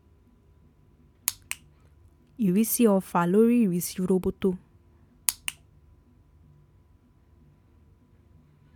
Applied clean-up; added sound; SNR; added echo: none; none; none; none.